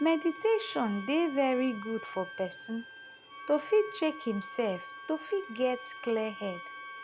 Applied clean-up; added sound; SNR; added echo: none; Bowed string instrument + Wind instrument, woodwind instrument; 14 dB; none.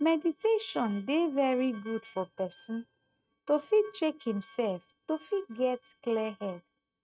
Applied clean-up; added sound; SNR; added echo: neural mask model RNNoise.